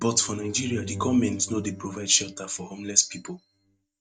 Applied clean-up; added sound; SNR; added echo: neural mask model RNNoise.